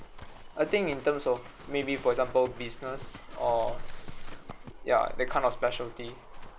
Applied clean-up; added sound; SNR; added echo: none; Livestock, farm animals, working animals; 8 dB; none.